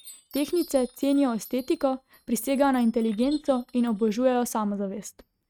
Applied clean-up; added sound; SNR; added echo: neural mask model RNNoise.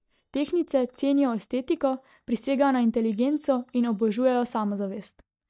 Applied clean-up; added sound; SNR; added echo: neural mask model DeepFilterNet 3.